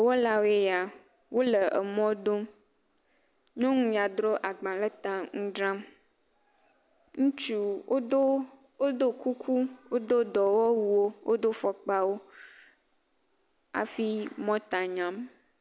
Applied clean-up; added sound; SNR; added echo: none; none; none; none.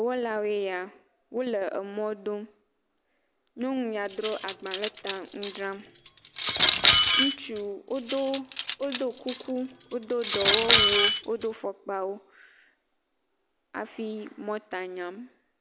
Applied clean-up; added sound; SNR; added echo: none; Cutlery, silverware; -5 dB; none.